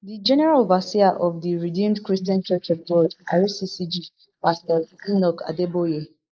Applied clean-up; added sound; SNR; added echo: neural mask model Resemble Enhance denoiser.